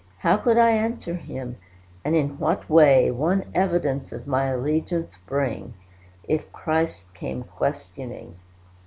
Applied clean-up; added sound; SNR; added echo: none; none; none; none.